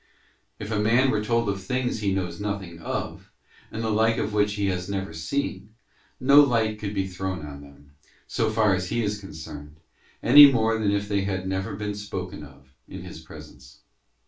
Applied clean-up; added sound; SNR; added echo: none; none; none; reverberation time 0.2 s.